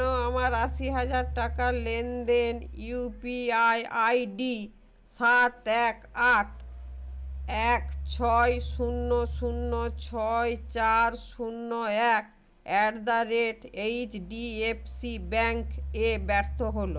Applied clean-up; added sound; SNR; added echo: none; Engine; 9 dB; none.